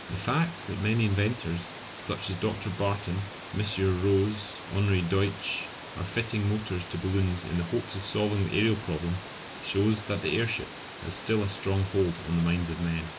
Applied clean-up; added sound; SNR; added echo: none; Water; 13 dB; none.